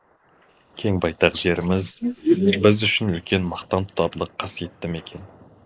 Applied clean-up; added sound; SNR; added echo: neural mask model Resemble Enhance denoiser.